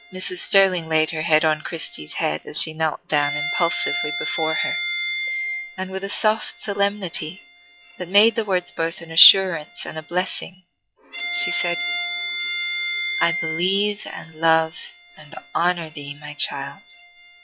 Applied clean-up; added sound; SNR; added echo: classical method log-MMSE.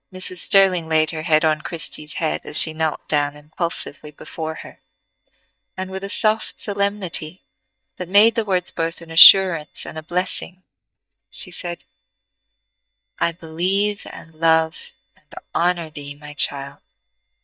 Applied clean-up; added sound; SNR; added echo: neural mask model DeepFilterNet 3.